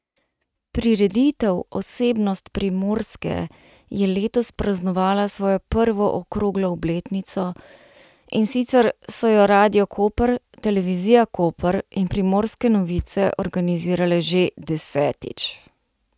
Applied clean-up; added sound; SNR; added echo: neural mask model RNNoise.